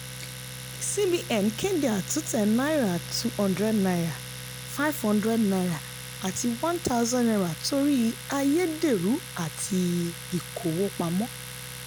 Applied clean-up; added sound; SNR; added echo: none; Domestic sounds, home sounds; 11 dB; none.